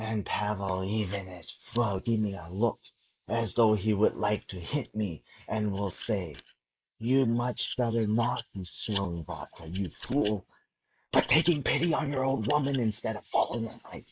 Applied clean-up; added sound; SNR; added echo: neural mask model Resemble Enhance denoiser.